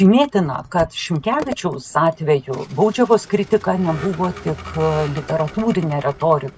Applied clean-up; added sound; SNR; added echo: none; Vehicle; 17 dB; none.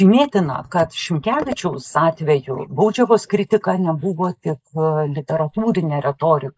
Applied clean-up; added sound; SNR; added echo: neural mask model Resemble Enhance denoiser.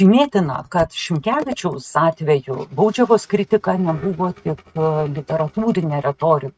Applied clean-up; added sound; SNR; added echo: neural mask model RNNoise.